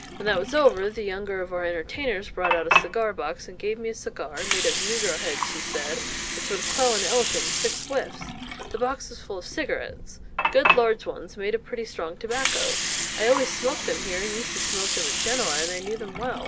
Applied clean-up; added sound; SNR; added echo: none; Water; 1 dB; none.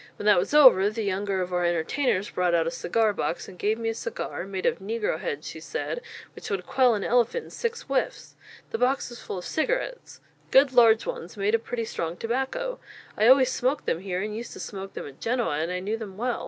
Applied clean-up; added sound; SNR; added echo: none; none; none; none.